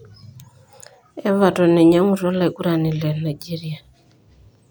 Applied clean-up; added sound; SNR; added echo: none; none; none; none.